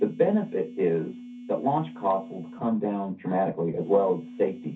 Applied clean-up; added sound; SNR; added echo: none; Telephone; 16 dB; reverberation time 0.3 s.